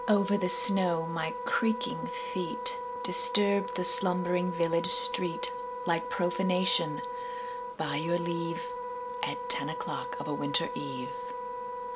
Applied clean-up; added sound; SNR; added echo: none; Wind instrument, woodwind instrument; 7 dB; none.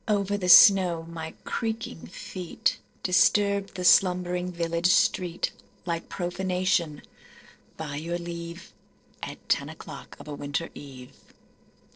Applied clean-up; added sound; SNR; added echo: neural separator model SepFormer DNS4.